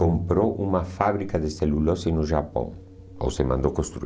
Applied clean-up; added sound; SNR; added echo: none; Organ; 14 dB; none.